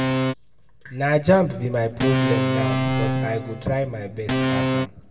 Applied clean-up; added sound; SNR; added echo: none; Organ; 0 dB; reverberation time 1.0 s.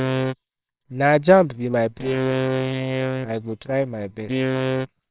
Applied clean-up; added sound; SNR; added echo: neural separator model SepFormer WHAMR!.